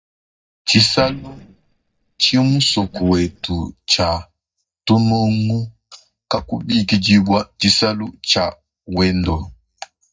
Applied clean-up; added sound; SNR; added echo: neural mask model DeepFilterNet 3.